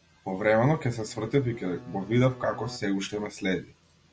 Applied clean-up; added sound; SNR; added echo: none; Bowed string instrument; 20 dB; none.